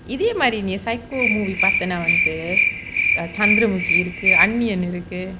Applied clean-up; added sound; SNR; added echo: none; Cricket; -3 dB; none.